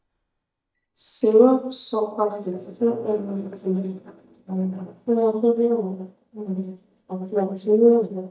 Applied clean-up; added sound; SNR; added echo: neural mask model DeepFilterNet 3.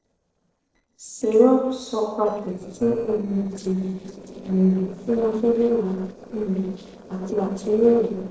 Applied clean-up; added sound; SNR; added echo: neural separator model SepFormer DNS4.